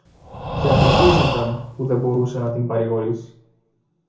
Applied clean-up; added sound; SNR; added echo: none; Breathing; -1 dB; reverberation time 0.6 s.